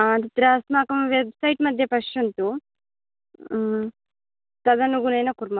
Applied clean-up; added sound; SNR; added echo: none; none; none; none.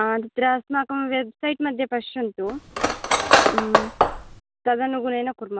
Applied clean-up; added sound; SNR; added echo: none; Cutlery, silverware; -5 dB; none.